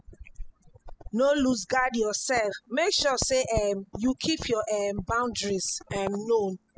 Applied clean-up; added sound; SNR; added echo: classical method spectral subtraction.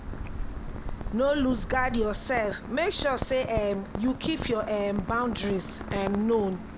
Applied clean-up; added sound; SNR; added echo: none; Rain; 7 dB; none.